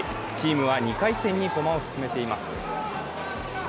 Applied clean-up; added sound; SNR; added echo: none; none; none; none.